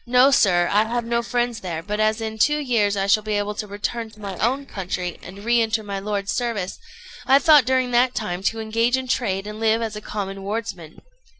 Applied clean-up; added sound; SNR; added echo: neural separator model SepFormer DNS4.